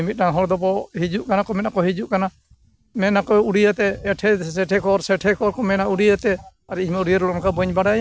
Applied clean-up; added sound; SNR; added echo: none; none; none; none.